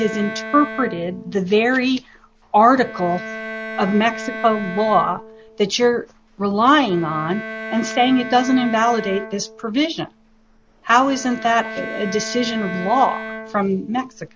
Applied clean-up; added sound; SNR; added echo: none; Bowed string instrument; 12 dB; none.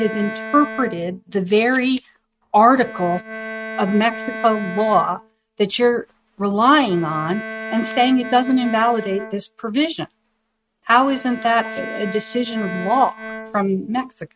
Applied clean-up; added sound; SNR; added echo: neural mask model RNNoise.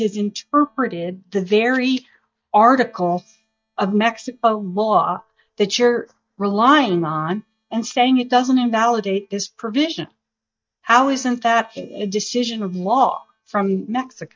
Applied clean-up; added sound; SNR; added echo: neural mask model DeepFilterNet 3.